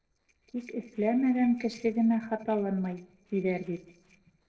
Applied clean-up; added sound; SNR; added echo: neural separator model SepFormer DNS4.